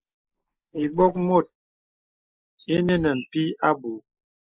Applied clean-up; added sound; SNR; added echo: neural mask model Resemble Enhance denoiser.